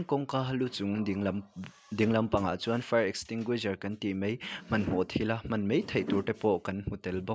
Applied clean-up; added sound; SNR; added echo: none; none; none; none.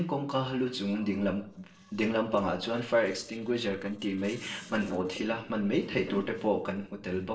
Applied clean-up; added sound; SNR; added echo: neural separator model SepFormer DNS4.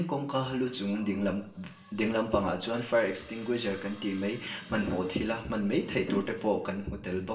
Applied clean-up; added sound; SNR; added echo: none; Sawing; 18 dB; reverberation time 0.7 s.